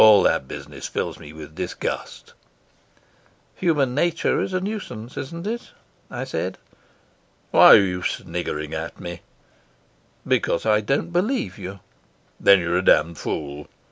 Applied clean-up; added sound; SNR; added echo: none; none; none; none.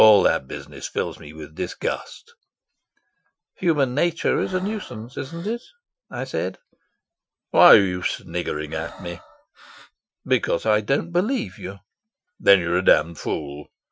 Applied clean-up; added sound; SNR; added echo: classical method Wiener filter.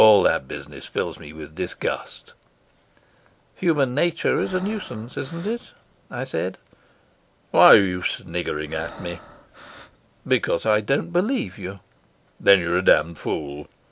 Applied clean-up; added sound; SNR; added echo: none; Breathing; 19 dB; none.